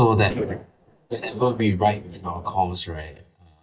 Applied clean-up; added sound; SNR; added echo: neural mask model DeepFilterNet 3.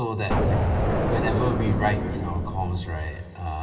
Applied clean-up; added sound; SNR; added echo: none; Explosion; -3 dB; reverberation time 2.7 s.